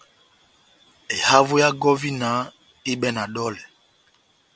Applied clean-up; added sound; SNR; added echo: none; none; none; none.